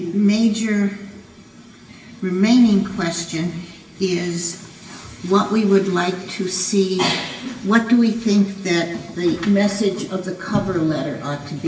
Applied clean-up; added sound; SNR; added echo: none; none; none; reverberation time 0.9 s.